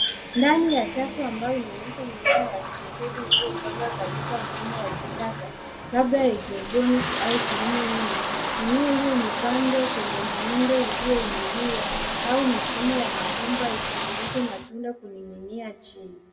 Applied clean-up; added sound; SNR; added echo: none; Bathtub (filling or washing); 0 dB; reverberation time 0.9 s.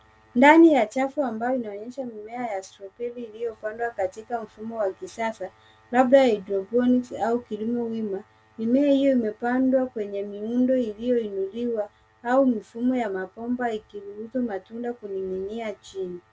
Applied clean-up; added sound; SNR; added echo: none; none; none; none.